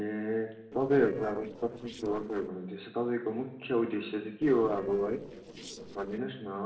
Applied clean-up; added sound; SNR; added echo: neural separator model SepFormer DNS4.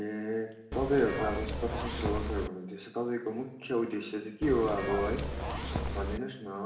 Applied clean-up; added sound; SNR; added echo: none; Zipper (clothing) / Telephone; 2 dB; reverberation time 0.8 s.